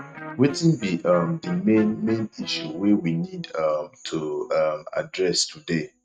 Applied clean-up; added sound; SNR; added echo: neural mask model RNNoise.